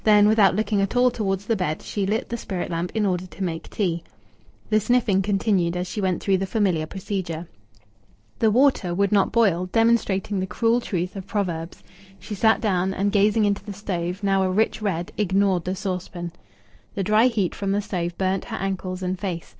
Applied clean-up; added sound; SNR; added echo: neural separator model SepFormer DNS4.